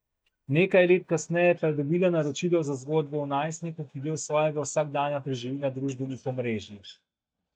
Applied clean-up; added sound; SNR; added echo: neural mask model DeepFilterNet 3.